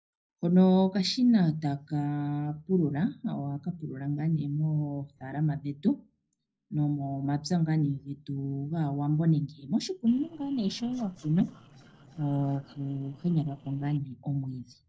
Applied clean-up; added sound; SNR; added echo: neural separator model SepFormer DNS4.